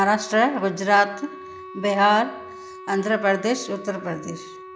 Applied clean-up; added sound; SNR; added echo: none; Wind instrument, woodwind instrument; 17 dB; none.